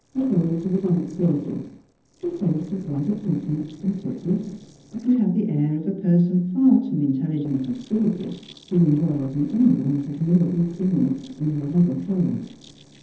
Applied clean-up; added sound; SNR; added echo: neural separator model SepFormer DNS4.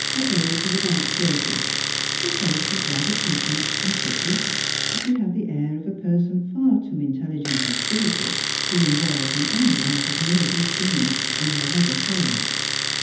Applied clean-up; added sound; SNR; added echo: none; Domestic sounds, home sounds; 1 dB; reverberation time 0.8 s.